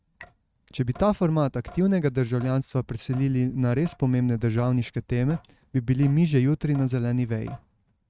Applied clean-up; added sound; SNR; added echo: neural mask model RNNoise.